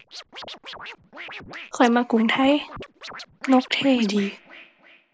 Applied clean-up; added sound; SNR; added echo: none; Scratching (performance technique); 16 dB; none.